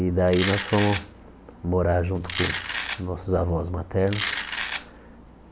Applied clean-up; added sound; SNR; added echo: none; Domestic sounds, home sounds; 6 dB; none.